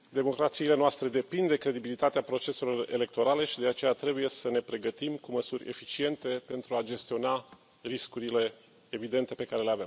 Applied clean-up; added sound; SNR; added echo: none; none; none; none.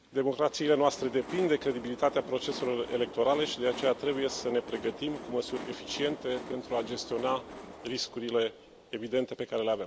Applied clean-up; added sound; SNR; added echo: none; Train; 13 dB; none.